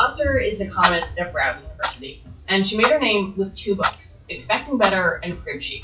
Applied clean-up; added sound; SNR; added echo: classical method WPE with log-MMSE.